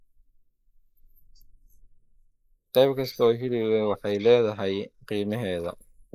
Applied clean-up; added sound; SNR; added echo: neural mask model Resemble Enhance denoiser.